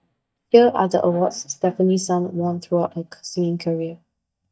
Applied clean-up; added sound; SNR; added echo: neural mask model DeepFilterNet 3.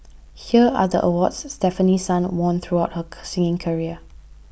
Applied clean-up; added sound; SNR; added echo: none; none; none; none.